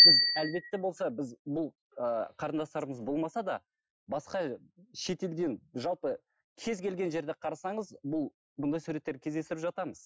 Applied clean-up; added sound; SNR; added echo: classical method Wiener filter.